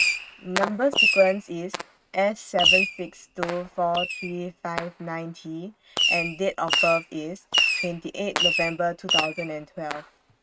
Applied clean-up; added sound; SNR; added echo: neural mask model RNNoise.